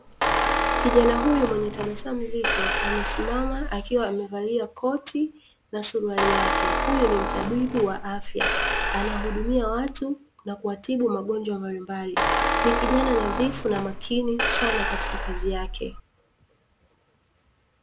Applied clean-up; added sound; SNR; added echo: none; Squeak; -1 dB; none.